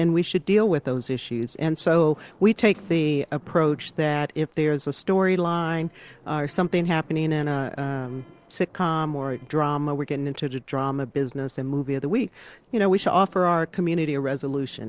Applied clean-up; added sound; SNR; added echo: neural separator model SepFormer DNS4.